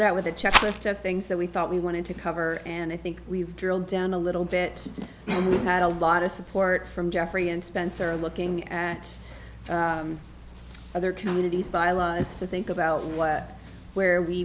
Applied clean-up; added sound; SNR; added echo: none; Rattle; -2 dB; none.